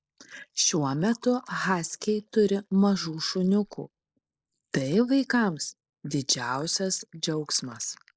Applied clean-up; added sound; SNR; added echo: neural mask model Resemble Enhance denoiser.